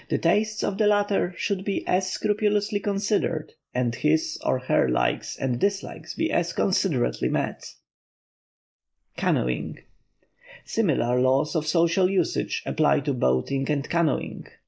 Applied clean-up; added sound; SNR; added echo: neural mask model Resemble Enhance denoiser.